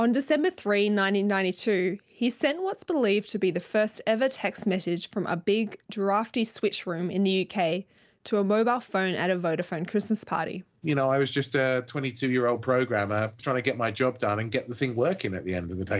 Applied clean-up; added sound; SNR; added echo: none; none; none; none.